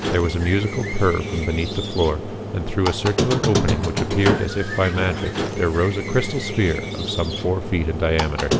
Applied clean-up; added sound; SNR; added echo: none; Squeak; 3 dB; none.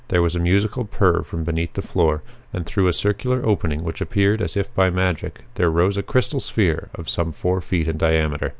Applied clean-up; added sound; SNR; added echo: none; none; none; none.